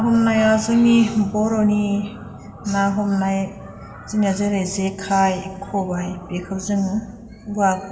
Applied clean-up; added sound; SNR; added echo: none; none; none; reverberation time 1.9 s.